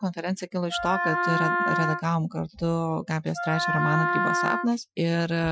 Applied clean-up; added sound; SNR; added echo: classical method Wiener filter.